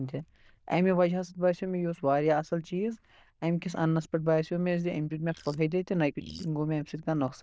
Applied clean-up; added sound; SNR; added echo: neural diffusion model UNIVERSE++.